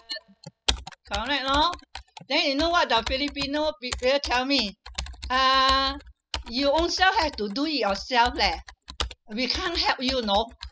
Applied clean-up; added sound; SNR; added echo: classical method spectral subtraction.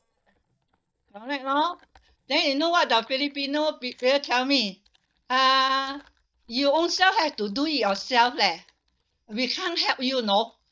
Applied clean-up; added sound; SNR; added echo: neural mask model DeepFilterNet 3.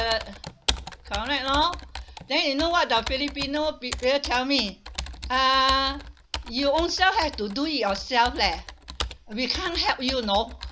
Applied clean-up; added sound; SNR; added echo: none; Computer keyboard; 10 dB; none.